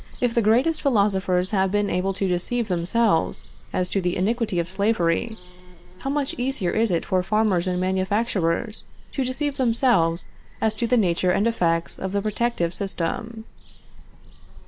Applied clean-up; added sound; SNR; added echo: none; Bird vocalization, bird call, bird song; 16 dB; none.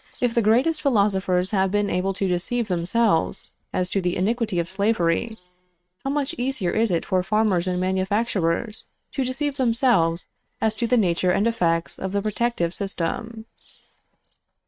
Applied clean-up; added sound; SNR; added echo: neural mask model RNNoise.